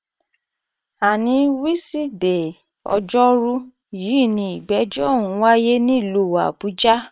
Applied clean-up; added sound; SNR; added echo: neural separator model SepFormer WHAM!.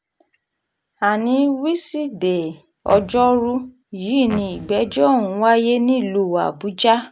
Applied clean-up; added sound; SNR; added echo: none; Fart; 16 dB; none.